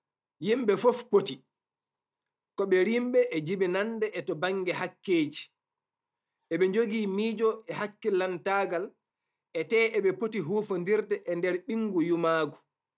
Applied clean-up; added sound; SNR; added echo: none; none; none; none.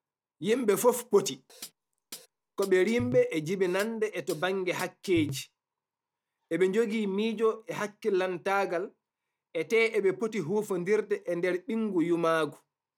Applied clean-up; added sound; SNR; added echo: none; Hi-hat; 15 dB; none.